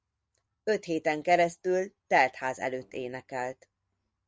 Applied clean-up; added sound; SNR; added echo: neural separator model SepFormer DNS4.